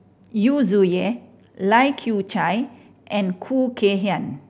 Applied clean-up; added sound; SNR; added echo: none; none; none; none.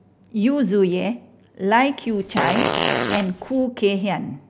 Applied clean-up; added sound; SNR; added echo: none; Fart; 2 dB; none.